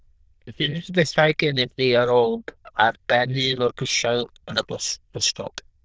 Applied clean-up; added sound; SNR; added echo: neural diffusion model UNIVERSE++.